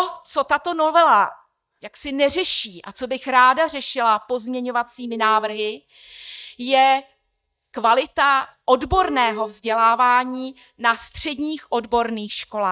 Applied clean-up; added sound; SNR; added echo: neural mask model DeepFilterNet 3.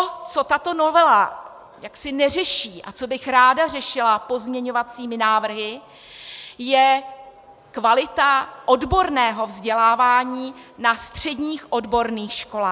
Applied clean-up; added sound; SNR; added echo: none; none; none; none.